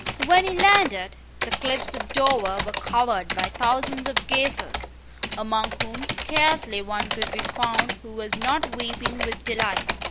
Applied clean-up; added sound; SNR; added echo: none; Typing; 2 dB; none.